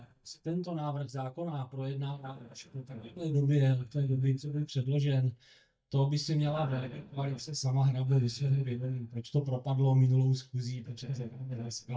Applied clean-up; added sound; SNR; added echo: neural mask model DeepFilterNet 3.